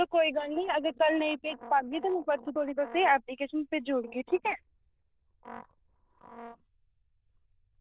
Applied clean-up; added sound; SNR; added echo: neural diffusion model UNIVERSE++.